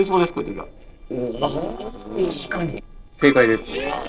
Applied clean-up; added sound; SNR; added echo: neural separator model SepFormer DNS4.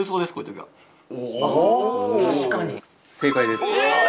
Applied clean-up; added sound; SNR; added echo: none; none; none; none.